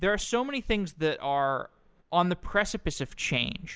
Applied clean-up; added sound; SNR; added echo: none; none; none; none.